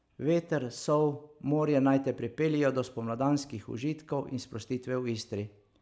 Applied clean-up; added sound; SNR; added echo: none; none; none; none.